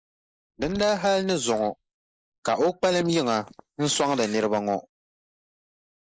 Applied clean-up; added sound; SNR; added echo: neural mask model Resemble Enhance denoiser.